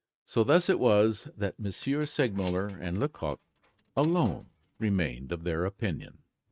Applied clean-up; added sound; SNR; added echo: neural mask model RNNoise.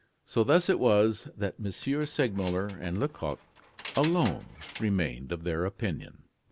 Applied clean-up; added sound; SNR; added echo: none; Keys jangling; 16 dB; none.